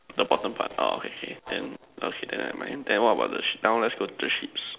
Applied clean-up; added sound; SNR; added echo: none; none; none; none.